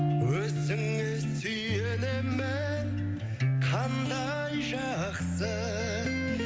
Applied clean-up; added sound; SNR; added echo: none; none; none; none.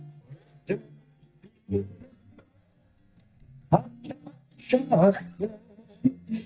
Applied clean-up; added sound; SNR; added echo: neural mask model DeepFilterNet 3.